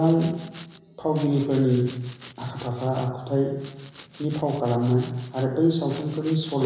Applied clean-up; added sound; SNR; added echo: none; Domestic sounds, home sounds; 17 dB; reverberation time 1.0 s.